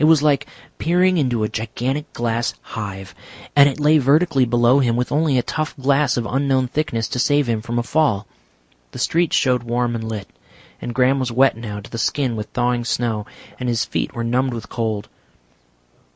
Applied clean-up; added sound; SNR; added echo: none; none; none; none.